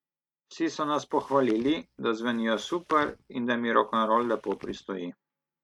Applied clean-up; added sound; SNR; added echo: neural mask model RNNoise.